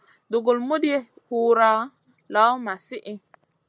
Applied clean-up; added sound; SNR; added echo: none; none; none; none.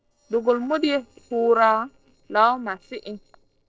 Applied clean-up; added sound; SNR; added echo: neural separator model SepFormer DNS4.